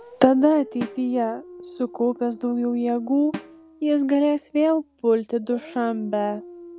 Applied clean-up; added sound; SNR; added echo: none; Dog + Snare drum; 18 dB; none.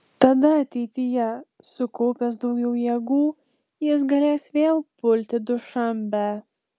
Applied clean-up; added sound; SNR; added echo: none; none; none; none.